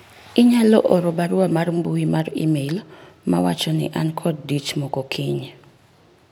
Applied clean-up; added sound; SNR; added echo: none; none; none; none.